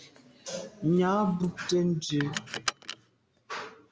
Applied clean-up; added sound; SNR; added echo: none; Car; 12 dB; none.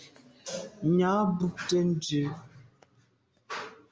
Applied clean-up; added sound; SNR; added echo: none; none; none; none.